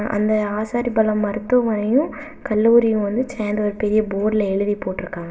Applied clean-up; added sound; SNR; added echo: none; none; none; reverberation time 1.8 s.